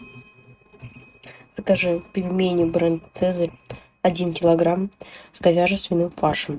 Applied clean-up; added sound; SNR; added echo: neural mask model RNNoise.